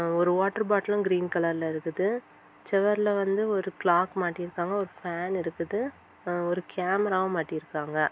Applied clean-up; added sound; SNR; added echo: none; none; none; none.